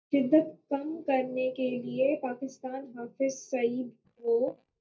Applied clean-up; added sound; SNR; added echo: neural mask model DeepFilterNet 3.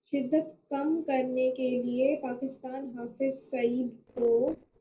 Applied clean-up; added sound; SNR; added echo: neural separator model SepFormer DNS4.